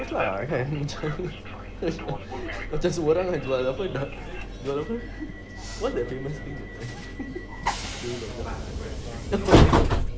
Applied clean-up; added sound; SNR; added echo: none; Train; -3 dB; none.